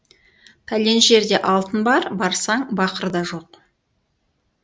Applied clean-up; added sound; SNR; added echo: none; none; none; none.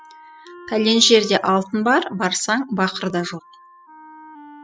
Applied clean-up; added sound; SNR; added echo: classical method spectral subtraction.